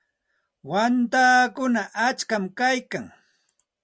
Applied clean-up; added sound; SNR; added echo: none; none; none; none.